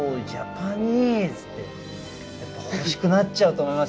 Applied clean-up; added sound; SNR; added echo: none; none; none; none.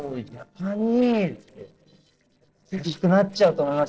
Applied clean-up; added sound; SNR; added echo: neural separator model SepFormer DNS4.